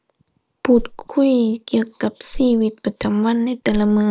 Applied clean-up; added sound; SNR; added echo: none; Whoosh, swoosh, swish; 12 dB; none.